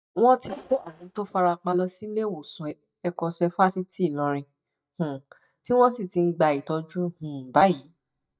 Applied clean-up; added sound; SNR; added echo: neural mask model DeepFilterNet 3.